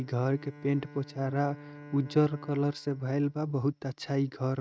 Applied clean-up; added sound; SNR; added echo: neural mask model RNNoise.